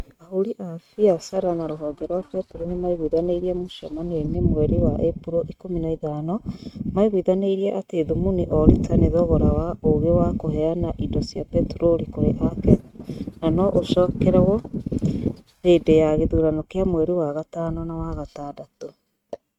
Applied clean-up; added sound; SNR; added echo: neural mask model RNNoise.